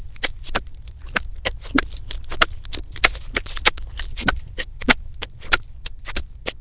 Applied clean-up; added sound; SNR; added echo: neural diffusion model UNIVERSE++.